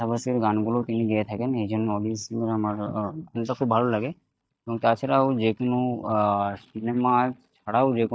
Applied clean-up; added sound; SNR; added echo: neural mask model DeepFilterNet 3.